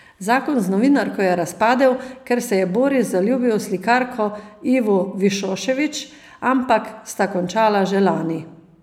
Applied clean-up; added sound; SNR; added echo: none; none; none; none.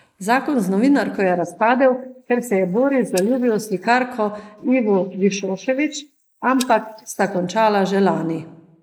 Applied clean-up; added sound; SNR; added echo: neural mask model Resemble Enhance denoiser.